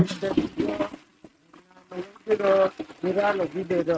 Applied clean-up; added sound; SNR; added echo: neural mask model RNNoise.